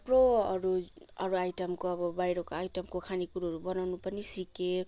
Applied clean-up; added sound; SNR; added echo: none; none; none; none.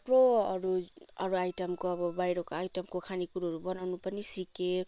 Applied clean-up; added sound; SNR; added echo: neural separator model SepFormer WHAM!.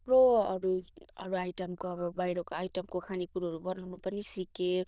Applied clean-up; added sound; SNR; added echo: neural diffusion model UNIVERSE++.